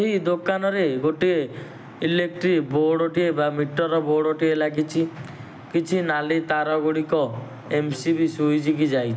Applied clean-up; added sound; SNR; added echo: none; none; none; none.